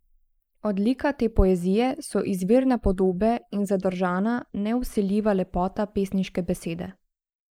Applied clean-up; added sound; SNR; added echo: neural mask model Resemble Enhance denoiser.